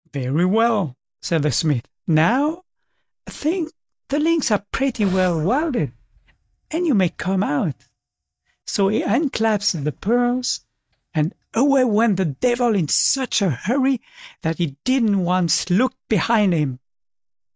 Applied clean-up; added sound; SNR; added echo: neural mask model DeepFilterNet 3.